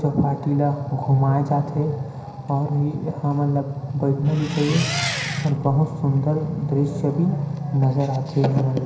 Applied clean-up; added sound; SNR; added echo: none; Engine; 8 dB; reverberation time 0.9 s.